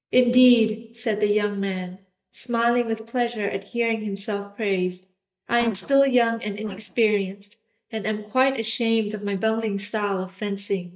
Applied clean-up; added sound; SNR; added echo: neural mask model DeepFilterNet 3.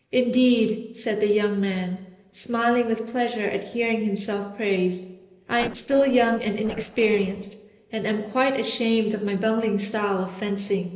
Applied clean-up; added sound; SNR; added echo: neural separator model SepFormer DNS4.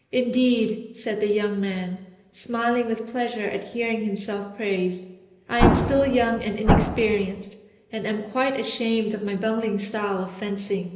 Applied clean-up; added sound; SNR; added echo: none; Explosion; -3 dB; reverberation time 0.8 s.